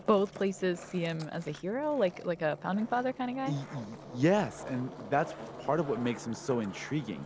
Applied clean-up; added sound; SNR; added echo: none; Skateboard; 15 dB; none.